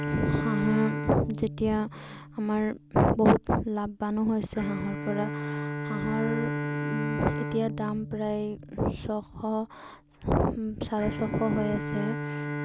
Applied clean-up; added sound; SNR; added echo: none; Bowed string instrument; 6 dB; none.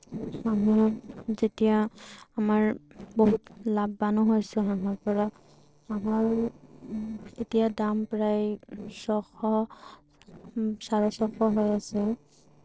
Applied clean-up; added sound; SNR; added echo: neural separator model SepFormer DNS4.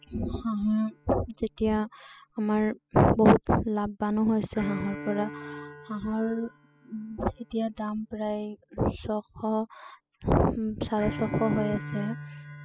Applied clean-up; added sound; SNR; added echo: classical method spectral subtraction.